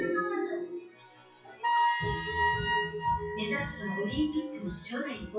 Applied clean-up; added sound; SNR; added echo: classical method WPE with log-MMSE.